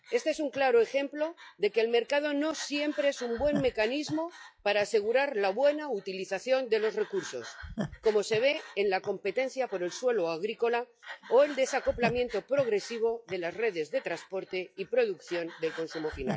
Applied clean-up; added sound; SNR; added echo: classical method log-MMSE.